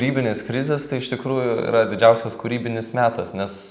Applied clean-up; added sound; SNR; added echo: none; none; none; none.